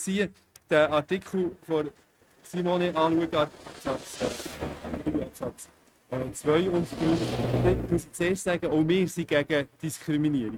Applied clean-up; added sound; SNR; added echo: neural mask model RNNoise.